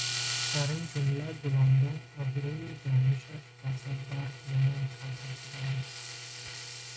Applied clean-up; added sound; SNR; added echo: neural mask model RNNoise.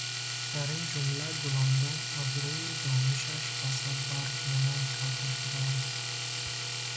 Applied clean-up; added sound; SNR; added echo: none; Domestic sounds, home sounds; 1 dB; none.